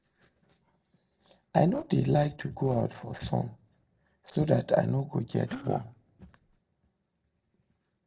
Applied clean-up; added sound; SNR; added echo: neural separator model SepFormer DNS4.